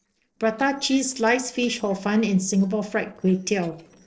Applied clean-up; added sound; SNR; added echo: neural separator model SepFormer DNS4.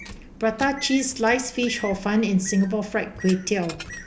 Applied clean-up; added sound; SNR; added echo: none; Bird + Keys jangling; 16 dB; none.